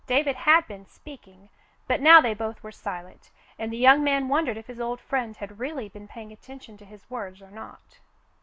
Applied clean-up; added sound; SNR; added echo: none; none; none; none.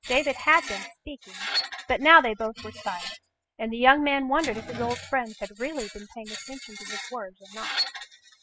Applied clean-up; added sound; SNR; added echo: classical method spectral subtraction.